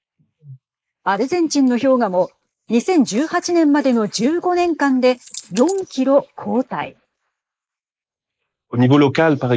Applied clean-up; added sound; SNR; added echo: neural mask model Resemble Enhance denoiser.